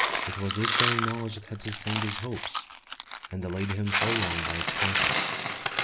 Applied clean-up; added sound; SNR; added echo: none; Coin (dropping); -3 dB; none.